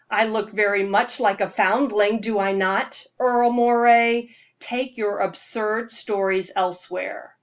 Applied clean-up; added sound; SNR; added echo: none; none; none; none.